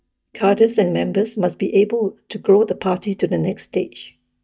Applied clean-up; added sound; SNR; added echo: neural mask model DeepFilterNet 3.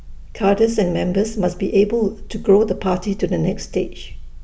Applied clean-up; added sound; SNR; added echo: none; none; none; none.